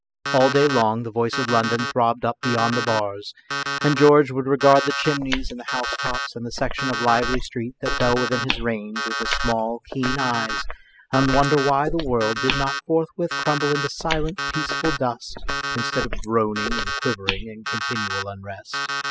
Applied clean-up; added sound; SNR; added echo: classical method spectral subtraction.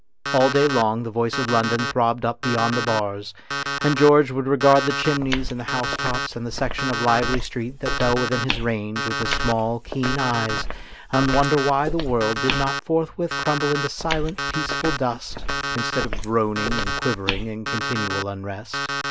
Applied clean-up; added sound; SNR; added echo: none; Walk, footsteps + Alarm; 4 dB; none.